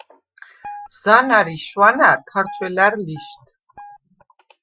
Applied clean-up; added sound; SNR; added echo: classical method Wiener filter.